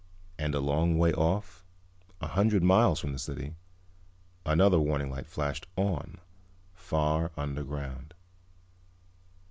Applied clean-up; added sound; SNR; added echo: none; none; none; none.